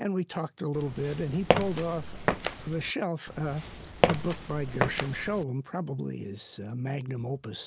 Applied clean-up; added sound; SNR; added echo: none; Walk, footsteps; -1 dB; none.